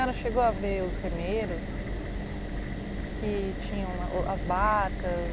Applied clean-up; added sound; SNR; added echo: none; Fire + Engine; 1 dB; none.